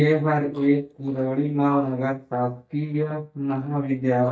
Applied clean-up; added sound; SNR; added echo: neural mask model DeepFilterNet 3.